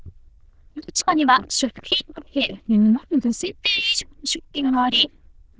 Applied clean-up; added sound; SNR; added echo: neural diffusion model UNIVERSE++.